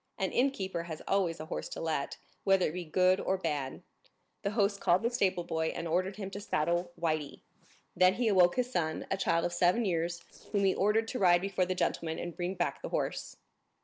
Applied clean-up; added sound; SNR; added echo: neural separator model SepFormer DNS4.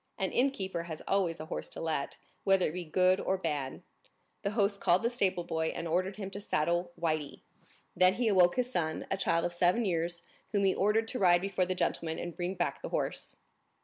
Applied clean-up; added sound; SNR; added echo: none; none; none; none.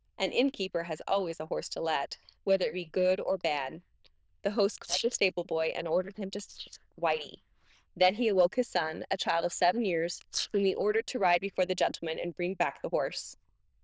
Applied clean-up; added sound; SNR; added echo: neural diffusion model UNIVERSE++.